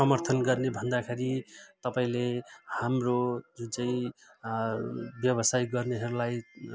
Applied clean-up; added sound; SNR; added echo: none; none; none; none.